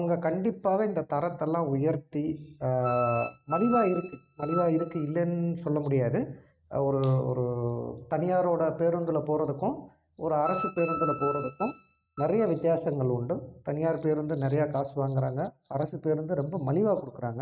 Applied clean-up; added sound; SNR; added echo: neural mask model RNNoise.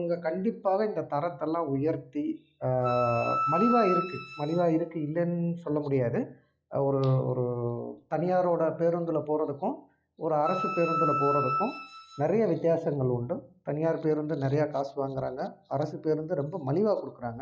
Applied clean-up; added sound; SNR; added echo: classical method log-MMSE.